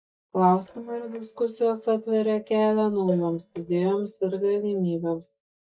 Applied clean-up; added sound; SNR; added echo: neural mask model DeepFilterNet 3.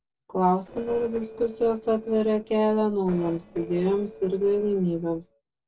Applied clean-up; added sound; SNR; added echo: neural separator model SepFormer DNS4.